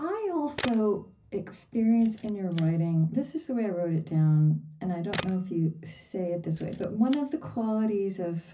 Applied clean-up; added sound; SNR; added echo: none; Camera; 14 dB; reverberation time 0.4 s.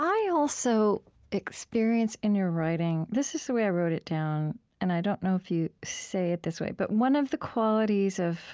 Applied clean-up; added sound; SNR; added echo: none; none; none; none.